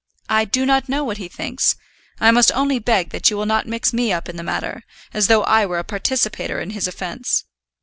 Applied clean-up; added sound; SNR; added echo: none; none; none; none.